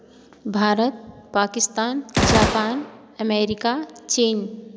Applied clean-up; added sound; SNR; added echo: none; Gunshot, gunfire; 2 dB; none.